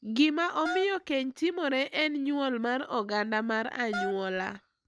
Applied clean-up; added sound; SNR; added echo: none; Wind instrument, woodwind instrument; 8 dB; none.